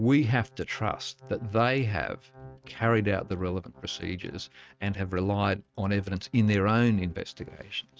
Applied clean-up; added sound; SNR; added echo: neural mask model RNNoise.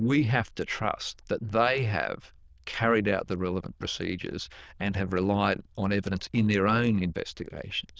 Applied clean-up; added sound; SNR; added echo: neural diffusion model UNIVERSE++.